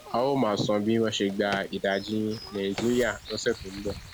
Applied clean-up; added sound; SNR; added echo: none; Drawer open or close + Bird vocalization, bird call, bird song; 15 dB; none.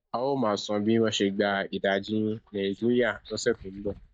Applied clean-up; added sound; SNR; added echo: neural mask model DeepFilterNet 3.